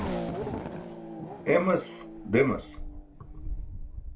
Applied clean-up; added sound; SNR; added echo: none; Race car, auto racing / Accelerating, revving, vroom; 6 dB; reverberation time 0.2 s.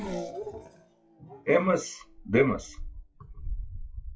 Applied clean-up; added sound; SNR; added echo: classical method WPE with log-MMSE.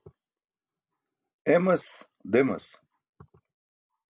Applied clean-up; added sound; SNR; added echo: none; none; none; none.